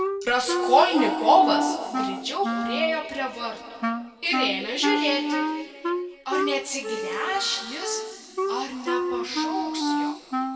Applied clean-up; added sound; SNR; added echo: none; Wind instrument, woodwind instrument; 2 dB; reverberation time 2.2 s.